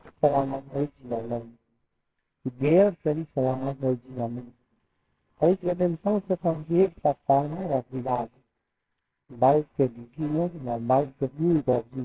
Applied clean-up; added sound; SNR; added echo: neural separator model SepFormer WHAMR!.